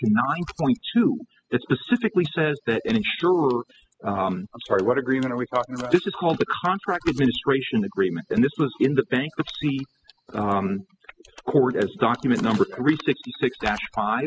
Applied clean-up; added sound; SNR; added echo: classical method spectral subtraction.